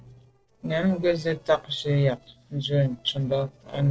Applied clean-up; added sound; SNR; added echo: neural separator model SepFormer DNS4.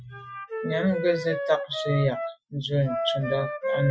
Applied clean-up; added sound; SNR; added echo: classical method Wiener filter.